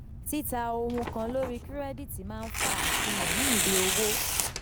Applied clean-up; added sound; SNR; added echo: none; Tearing; -3 dB; none.